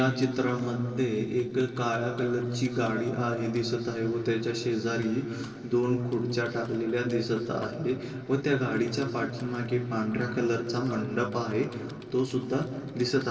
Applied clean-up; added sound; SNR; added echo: neural separator model SepFormer DNS4.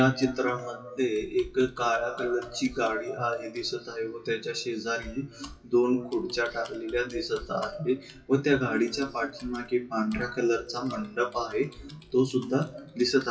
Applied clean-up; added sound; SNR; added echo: classical method WPE with log-MMSE.